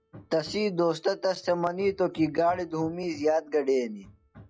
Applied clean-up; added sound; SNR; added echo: classical method log-MMSE.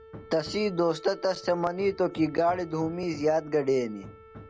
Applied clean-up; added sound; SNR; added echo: none; Wind instrument, woodwind instrument + Hammer; 18 dB; none.